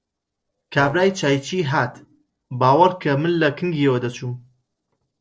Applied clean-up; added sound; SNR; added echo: neural separator model SepFormer DNS4.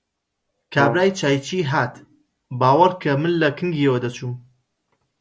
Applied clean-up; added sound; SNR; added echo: none; Brass instrument; 8 dB; none.